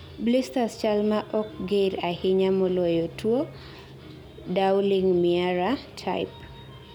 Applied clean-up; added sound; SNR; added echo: none; none; none; none.